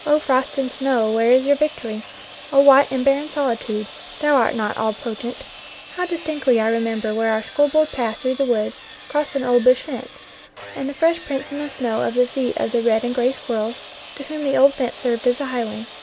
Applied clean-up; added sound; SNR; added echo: none; Sawing; 16 dB; none.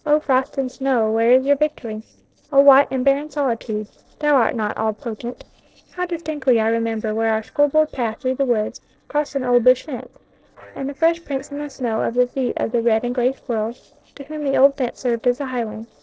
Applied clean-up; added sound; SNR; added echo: neural separator model SepFormer DNS4.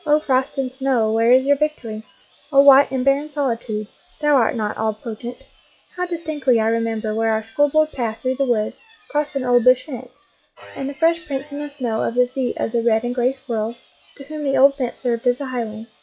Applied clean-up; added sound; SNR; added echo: classical method log-MMSE.